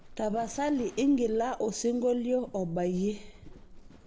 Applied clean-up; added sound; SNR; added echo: none; Livestock, farm animals, working animals; 17 dB; reverberation time 0.7 s.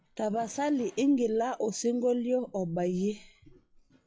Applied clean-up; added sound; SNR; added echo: classical method WPE with log-MMSE.